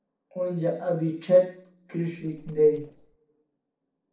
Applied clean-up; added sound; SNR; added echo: neural separator model SepFormer DNS4.